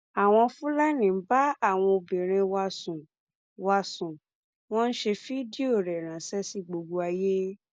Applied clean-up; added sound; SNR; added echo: none; none; none; none.